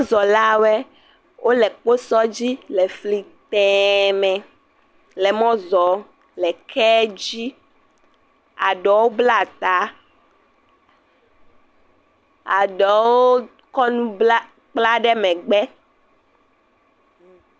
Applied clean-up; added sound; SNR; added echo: none; none; none; none.